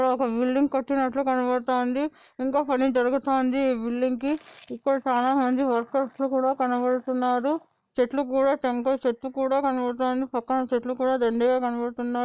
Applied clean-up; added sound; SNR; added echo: neural mask model DeepFilterNet 3.